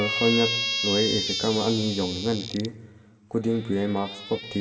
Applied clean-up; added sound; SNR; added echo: none; Squeak; 4 dB; reverberation time 1.6 s.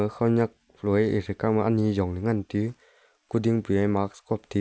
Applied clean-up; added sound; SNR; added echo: none; none; none; none.